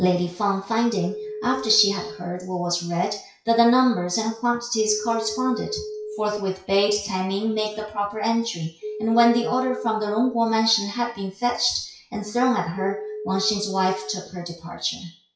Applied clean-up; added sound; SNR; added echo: classical method WPE with log-MMSE.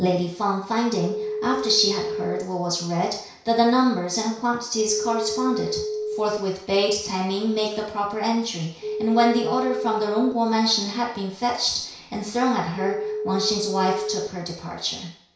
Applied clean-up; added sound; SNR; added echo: none; Telephone; 8 dB; reverberation time 0.6 s.